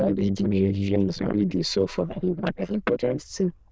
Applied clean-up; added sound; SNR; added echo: neural diffusion model UNIVERSE++.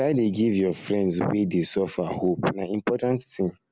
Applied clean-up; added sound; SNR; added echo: none; none; none; none.